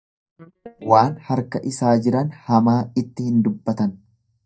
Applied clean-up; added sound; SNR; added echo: neural mask model DeepFilterNet 3.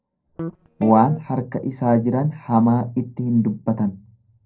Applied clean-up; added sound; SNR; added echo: neural separator model SepFormer DNS4.